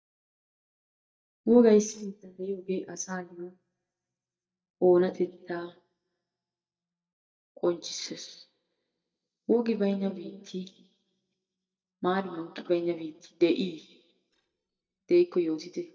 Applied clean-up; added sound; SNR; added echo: neural mask model DeepFilterNet 3.